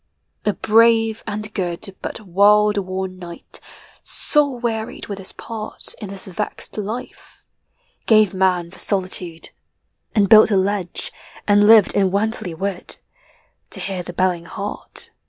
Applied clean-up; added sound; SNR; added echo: none; none; none; none.